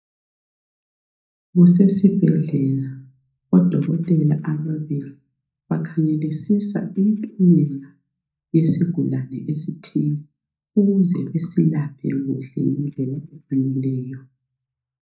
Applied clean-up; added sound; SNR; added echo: neural mask model DeepFilterNet 3.